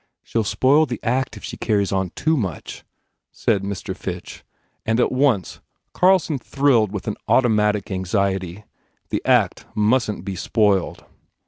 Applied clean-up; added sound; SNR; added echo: none; none; none; none.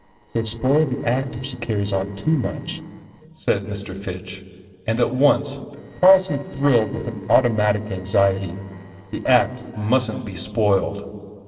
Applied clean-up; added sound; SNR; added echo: neural separator model SepFormer DNS4.